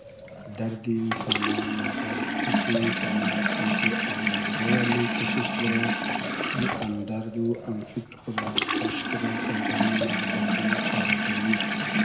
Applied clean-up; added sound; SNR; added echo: none; Sink (filling or washing) / Water tap, faucet; -4 dB; reverberation time 1.5 s.